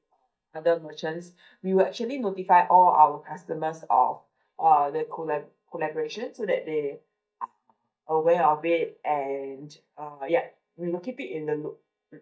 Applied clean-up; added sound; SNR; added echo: neural mask model DeepFilterNet 3.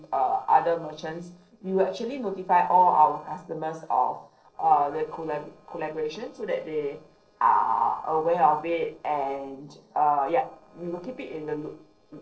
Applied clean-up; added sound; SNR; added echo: neural separator model SepFormer DNS4.